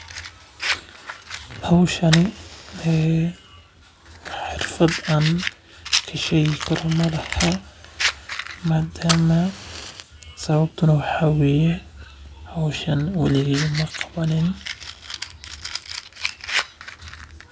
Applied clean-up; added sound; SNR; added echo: none; Fire; 9 dB; none.